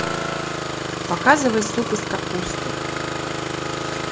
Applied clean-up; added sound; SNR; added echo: none; Engine starting; 1 dB; none.